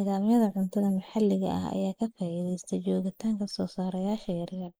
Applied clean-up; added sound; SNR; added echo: neural mask model Resemble Enhance denoiser.